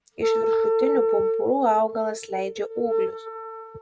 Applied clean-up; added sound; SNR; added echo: neural mask model RNNoise.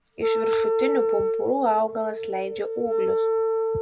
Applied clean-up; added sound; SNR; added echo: none; Wind instrument, woodwind instrument; -3 dB; none.